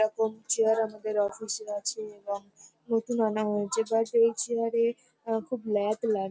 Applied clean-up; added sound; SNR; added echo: none; none; none; none.